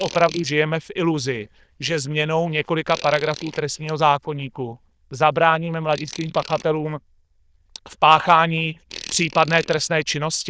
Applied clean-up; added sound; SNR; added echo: neural diffusion model UNIVERSE++.